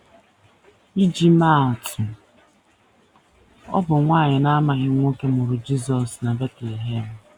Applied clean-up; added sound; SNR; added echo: none; none; none; none.